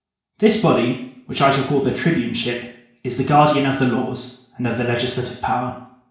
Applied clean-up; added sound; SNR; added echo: none; none; none; reverberation time 0.6 s.